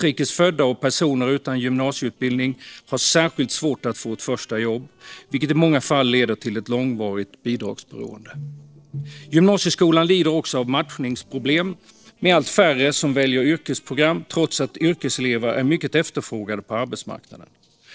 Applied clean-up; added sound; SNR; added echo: neural separator model SepFormer DNS4.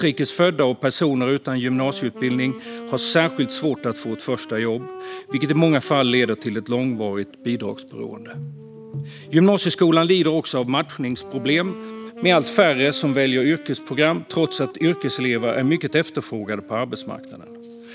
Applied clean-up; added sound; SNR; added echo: none; Wind instrument, woodwind instrument; 16 dB; none.